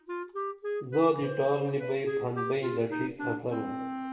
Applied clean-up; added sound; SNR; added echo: none; Wind instrument, woodwind instrument; 5 dB; reverberation time 1.1 s.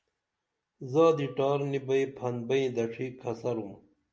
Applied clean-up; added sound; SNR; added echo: none; none; none; none.